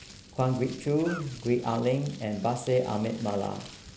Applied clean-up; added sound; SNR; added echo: none; Crumpling, crinkling + Cough; 18 dB; none.